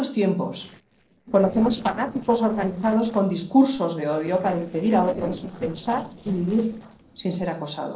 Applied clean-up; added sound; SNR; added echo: neural separator model SepFormer DNS4.